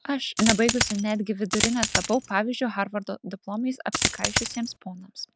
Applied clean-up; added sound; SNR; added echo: none; Coin (dropping); 0 dB; none.